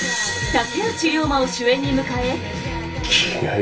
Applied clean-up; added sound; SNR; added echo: none; Wind instrument, woodwind instrument; 18 dB; reverberation time 0.2 s.